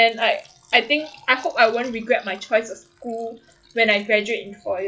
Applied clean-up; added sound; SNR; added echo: classical method log-MMSE.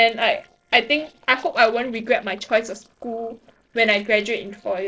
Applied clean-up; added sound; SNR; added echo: neural separator model SepFormer DNS4.